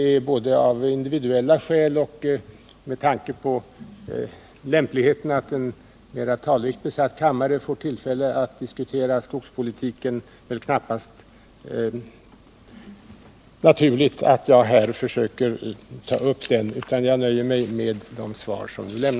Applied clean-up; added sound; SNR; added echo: none; none; none; none.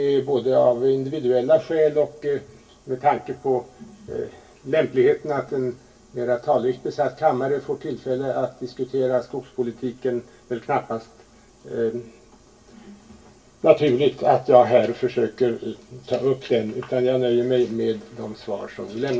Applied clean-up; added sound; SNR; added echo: none; none; none; reverberation time 0.2 s.